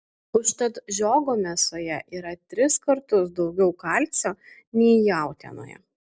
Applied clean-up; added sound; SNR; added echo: none; none; none; none.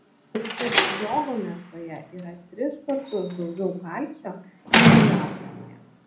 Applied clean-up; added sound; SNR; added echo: none; Slam; -2 dB; reverberation time 0.5 s.